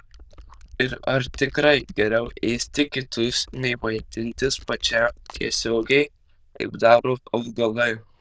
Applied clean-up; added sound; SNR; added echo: neural diffusion model UNIVERSE++.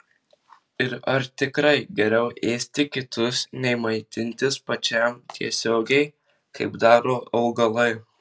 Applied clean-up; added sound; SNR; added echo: none; none; none; none.